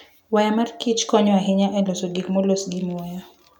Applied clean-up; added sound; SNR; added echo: none; none; none; none.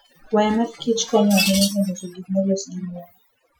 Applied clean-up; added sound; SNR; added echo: classical method Wiener filter.